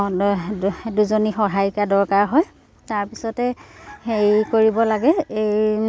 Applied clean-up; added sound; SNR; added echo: none; none; none; none.